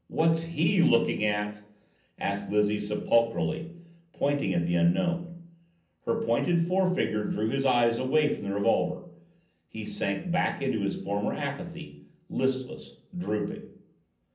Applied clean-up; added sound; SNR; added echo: none; none; none; reverberation time 0.6 s.